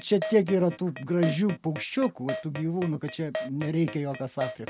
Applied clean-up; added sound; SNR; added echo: none; Keyboard (musical); 11 dB; none.